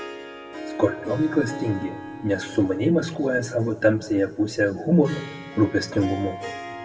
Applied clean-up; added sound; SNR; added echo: none; Harp; 13 dB; reverberation time 1.3 s.